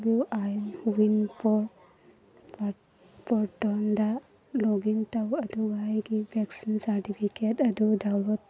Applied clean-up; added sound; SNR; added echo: none; none; none; none.